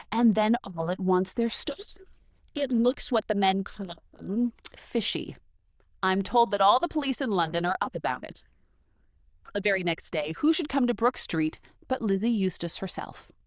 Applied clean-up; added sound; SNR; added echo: neural diffusion model UNIVERSE++.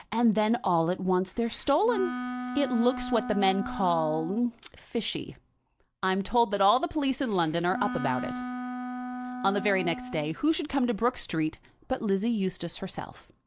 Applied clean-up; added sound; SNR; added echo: none; Wind instrument, woodwind instrument; 8 dB; none.